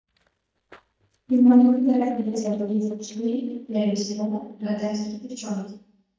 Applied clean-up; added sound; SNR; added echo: neural mask model DeepFilterNet 3.